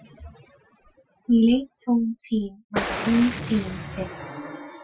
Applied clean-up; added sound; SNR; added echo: classical method Wiener filter.